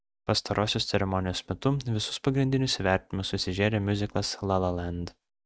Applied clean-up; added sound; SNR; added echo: none; none; none; none.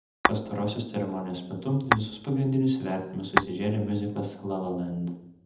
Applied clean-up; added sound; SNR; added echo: none; Tap / Glass; 3 dB; reverberation time 0.8 s.